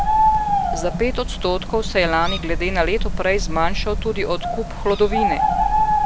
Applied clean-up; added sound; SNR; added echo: none; Bird; -1 dB; none.